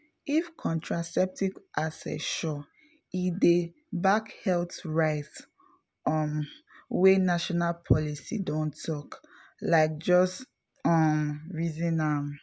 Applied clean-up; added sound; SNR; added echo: none; none; none; none.